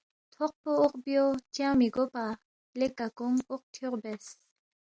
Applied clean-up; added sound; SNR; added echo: none; none; none; none.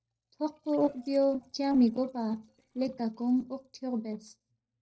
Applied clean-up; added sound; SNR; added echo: neural separator model SepFormer DNS4.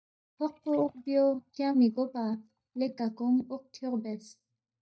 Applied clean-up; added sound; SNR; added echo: neural mask model DeepFilterNet 3.